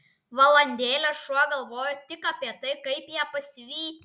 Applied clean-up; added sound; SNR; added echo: none; none; none; none.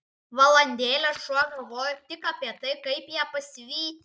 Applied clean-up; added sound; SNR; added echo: neural mask model DeepFilterNet 3.